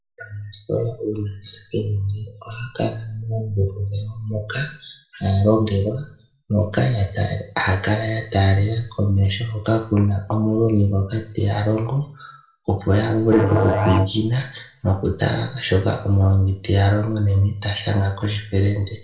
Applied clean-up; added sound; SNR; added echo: none; Musical instrument; 4 dB; reverberation time 0.4 s.